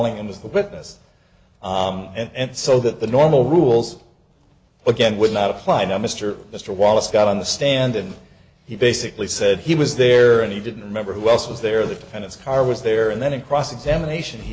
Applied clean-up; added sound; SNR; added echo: none; none; none; none.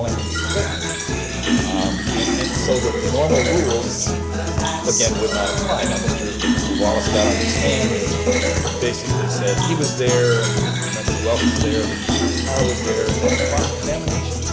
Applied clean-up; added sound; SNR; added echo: none; Guitar + Fill (with liquid); -4 dB; none.